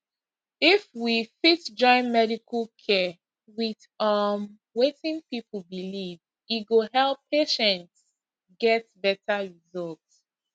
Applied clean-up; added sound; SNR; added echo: none; none; none; none.